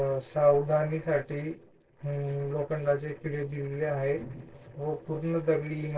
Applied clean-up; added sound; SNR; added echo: neural separator model SepFormer DNS4.